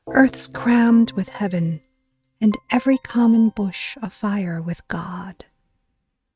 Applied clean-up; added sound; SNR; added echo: neural mask model RNNoise.